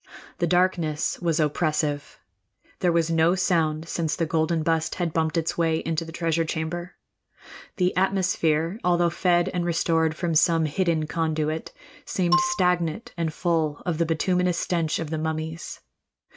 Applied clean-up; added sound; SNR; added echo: neural mask model RNNoise.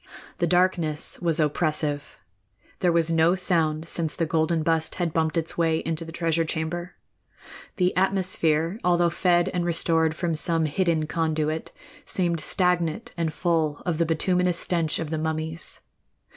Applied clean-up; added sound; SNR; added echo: none; none; none; none.